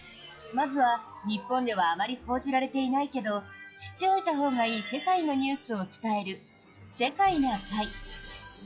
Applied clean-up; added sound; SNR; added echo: classical method log-MMSE.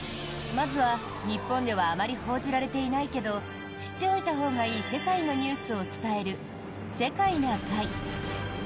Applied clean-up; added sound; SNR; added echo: none; none; none; none.